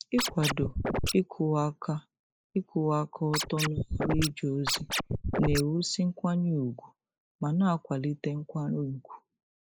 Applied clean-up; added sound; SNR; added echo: neural mask model Resemble Enhance denoiser.